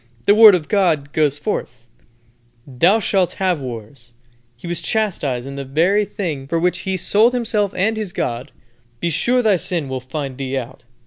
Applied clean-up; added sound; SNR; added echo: none; none; none; none.